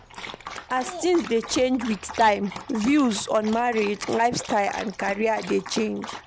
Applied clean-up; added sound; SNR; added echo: none; Dog; 14 dB; none.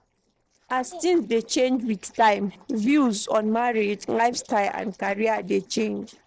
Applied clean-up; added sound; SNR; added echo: neural separator model SepFormer DNS4.